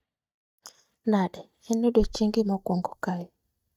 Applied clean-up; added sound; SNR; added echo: neural mask model DeepFilterNet 3.